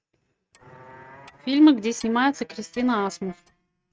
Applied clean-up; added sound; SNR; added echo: neural mask model RNNoise.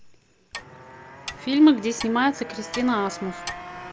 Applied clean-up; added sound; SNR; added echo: none; Motorcycle + Clock; 14 dB; none.